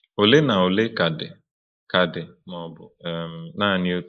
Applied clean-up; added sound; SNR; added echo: neural mask model Resemble Enhance denoiser.